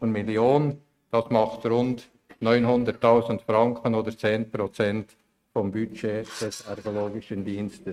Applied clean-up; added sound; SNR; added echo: neural mask model RNNoise.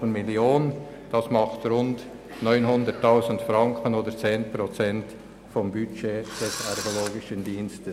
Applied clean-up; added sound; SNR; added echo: none; Engine / Drill; 11 dB; none.